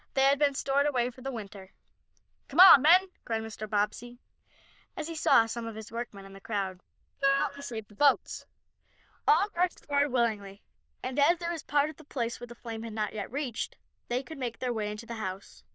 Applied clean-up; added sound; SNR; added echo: neural diffusion model UNIVERSE++.